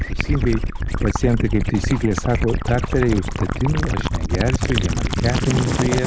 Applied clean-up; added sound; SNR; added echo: none; Gurgling / Liquid; 0 dB; none.